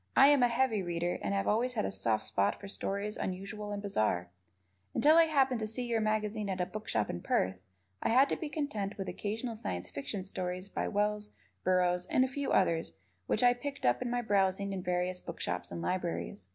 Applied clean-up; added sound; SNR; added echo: none; none; none; none.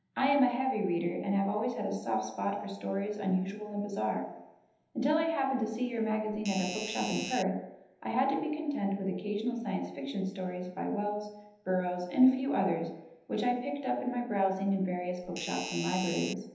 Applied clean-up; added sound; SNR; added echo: none; Doorbell; 8 dB; reverberation time 0.9 s.